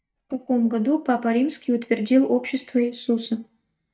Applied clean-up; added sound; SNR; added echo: neural mask model DeepFilterNet 3.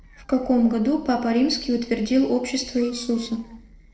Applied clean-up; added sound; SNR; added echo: neural separator model SepFormer DNS4.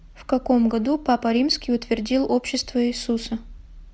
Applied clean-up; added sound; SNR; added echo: none; none; none; none.